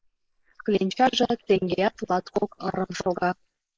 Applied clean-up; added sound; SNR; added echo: neural mask model Resemble Enhance denoiser.